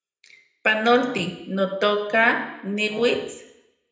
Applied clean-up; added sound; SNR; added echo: none; Brass instrument; 19 dB; reverberation time 0.8 s.